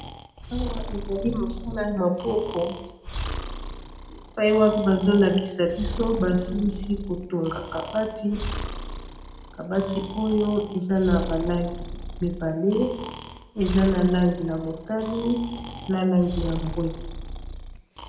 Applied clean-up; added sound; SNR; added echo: none; Breathing; 9 dB; reverberation time 0.7 s.